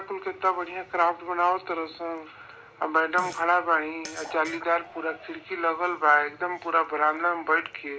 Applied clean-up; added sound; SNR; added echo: none; Fart; 18 dB; none.